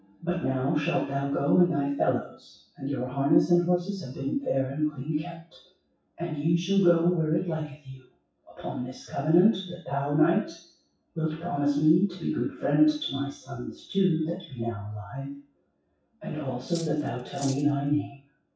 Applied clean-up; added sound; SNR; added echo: classical method WPE with log-MMSE.